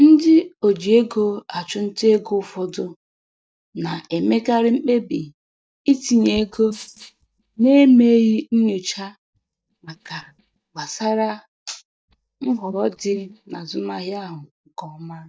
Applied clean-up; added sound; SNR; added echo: neural mask model DeepFilterNet 3.